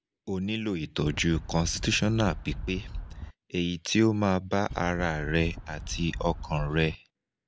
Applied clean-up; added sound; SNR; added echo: none; Wind; 9 dB; none.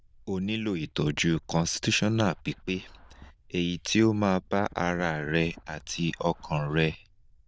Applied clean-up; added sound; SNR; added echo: neural diffusion model UNIVERSE++.